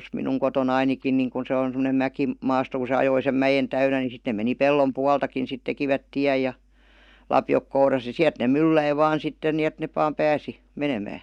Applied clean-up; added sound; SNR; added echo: neural mask model DeepFilterNet 3.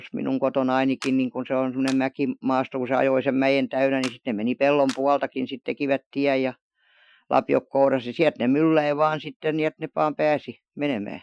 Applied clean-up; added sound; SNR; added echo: classical method Wiener filter.